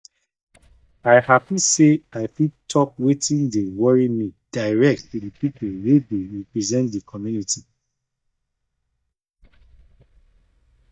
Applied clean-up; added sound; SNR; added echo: neural mask model DeepFilterNet 3.